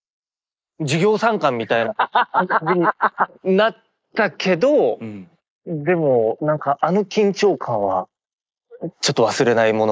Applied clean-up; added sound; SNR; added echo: neural mask model Resemble Enhance denoiser.